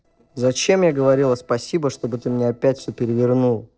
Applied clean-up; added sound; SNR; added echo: neural separator model SepFormer DNS4.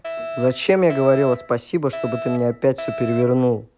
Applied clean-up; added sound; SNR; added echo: none; Alarm; 11 dB; none.